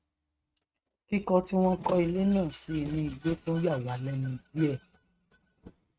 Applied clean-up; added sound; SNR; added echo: neural mask model RNNoise.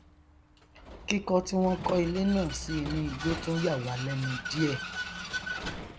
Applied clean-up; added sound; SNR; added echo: none; Vehicle; 8 dB; none.